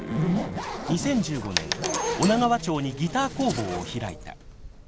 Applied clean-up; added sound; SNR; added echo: none; Zipper (clothing) + Coin (dropping); 3 dB; none.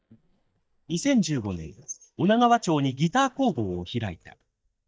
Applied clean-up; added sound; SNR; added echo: neural mask model DeepFilterNet 3.